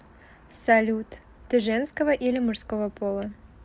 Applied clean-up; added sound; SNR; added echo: none; none; none; none.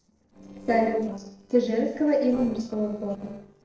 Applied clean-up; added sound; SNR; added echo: neural separator model SepFormer DNS4.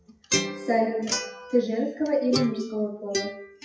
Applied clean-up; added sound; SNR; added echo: classical method WPE with log-MMSE.